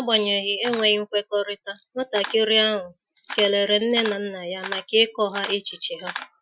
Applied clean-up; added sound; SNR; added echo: classical method Wiener filter.